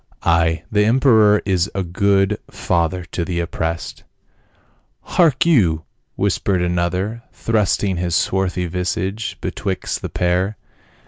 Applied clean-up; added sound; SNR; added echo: none; none; none; none.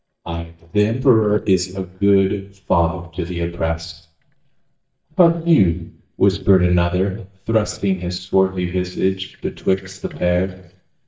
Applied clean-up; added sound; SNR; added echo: neural mask model DeepFilterNet 3.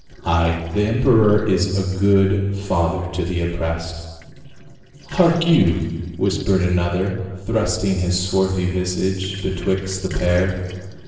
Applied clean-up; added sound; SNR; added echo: neural separator model SepFormer DNS4.